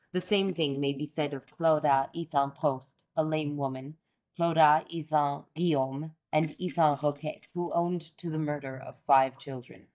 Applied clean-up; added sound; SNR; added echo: neural mask model DeepFilterNet 3.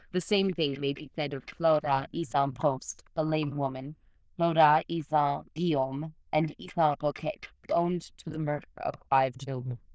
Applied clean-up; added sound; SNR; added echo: neural diffusion model UNIVERSE++.